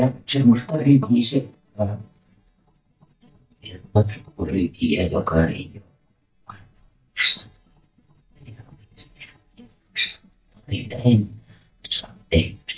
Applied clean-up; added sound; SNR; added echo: neural mask model DeepFilterNet 3.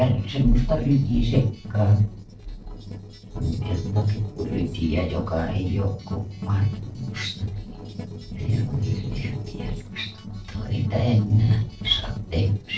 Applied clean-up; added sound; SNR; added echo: neural separator model SepFormer DNS4.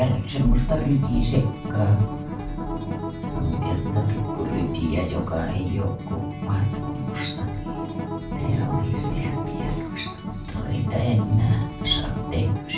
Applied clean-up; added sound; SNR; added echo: none; Acoustic guitar; 5 dB; reverberation time 0.3 s.